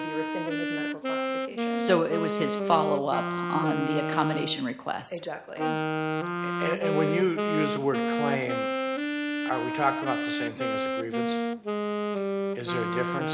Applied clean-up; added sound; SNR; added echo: none; Wind instrument, woodwind instrument; -1 dB; none.